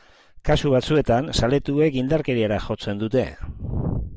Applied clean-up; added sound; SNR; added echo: none; none; none; none.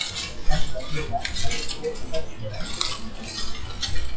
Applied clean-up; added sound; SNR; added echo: classical method WPE with log-MMSE.